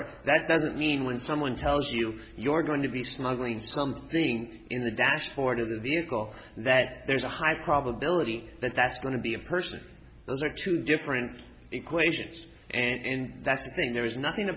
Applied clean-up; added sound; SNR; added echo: none; none; none; none.